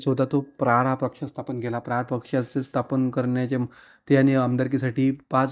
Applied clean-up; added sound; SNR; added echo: neural mask model DeepFilterNet 3.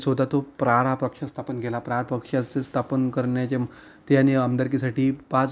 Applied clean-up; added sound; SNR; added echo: none; none; none; none.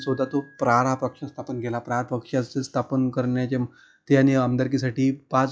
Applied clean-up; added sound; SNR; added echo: classical method log-MMSE.